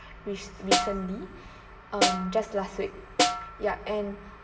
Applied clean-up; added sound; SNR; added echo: none; Snare drum; -3 dB; reverberation time 2.9 s.